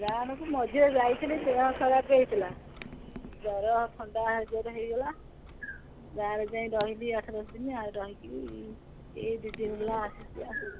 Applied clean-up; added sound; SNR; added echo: none; Clock; 16 dB; none.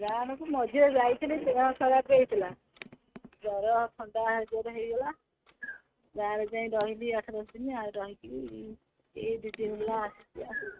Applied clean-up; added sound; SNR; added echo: neural mask model RNNoise.